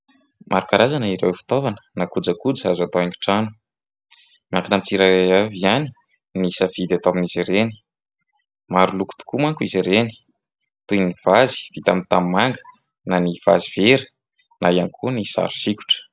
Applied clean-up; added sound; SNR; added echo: none; none; none; none.